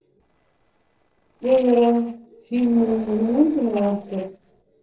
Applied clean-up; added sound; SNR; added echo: neural separator model SepFormer DNS4.